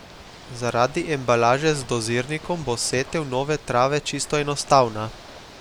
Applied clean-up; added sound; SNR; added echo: none; Ocean / Boat, Water vehicle; 19 dB; none.